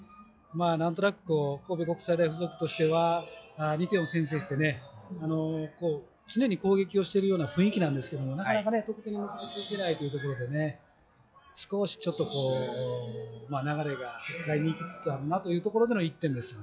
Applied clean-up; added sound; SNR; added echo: classical method log-MMSE.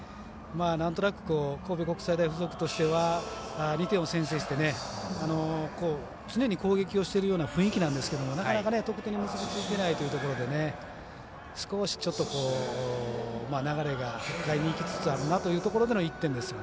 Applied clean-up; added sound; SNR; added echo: none; none; none; none.